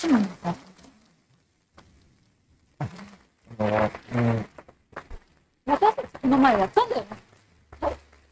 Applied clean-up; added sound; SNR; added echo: neural mask model RNNoise.